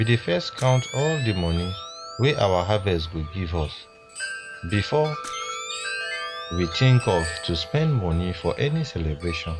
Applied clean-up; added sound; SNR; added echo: none; Camera + Wind chime; 11 dB; none.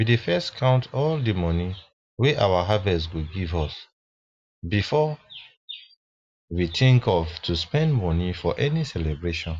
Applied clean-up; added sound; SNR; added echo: none; none; none; none.